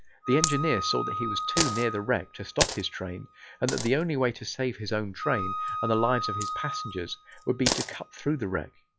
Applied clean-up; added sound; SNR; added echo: classical method log-MMSE.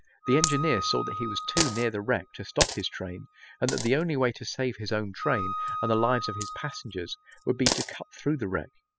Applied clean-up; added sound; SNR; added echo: classical method spectral subtraction.